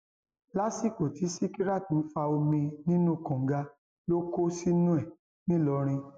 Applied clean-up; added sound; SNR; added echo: neural mask model Resemble Enhance denoiser.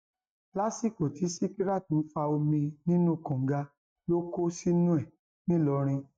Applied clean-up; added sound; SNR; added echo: neural mask model DeepFilterNet 3.